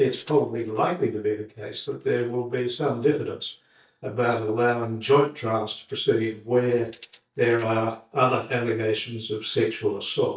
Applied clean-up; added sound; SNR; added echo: neural mask model DeepFilterNet 3.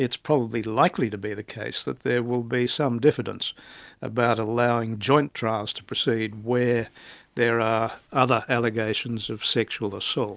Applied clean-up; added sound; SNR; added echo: none; none; none; none.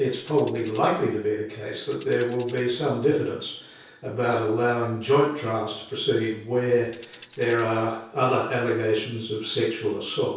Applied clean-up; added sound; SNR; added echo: none; Tambourine; 19 dB; reverberation time 0.6 s.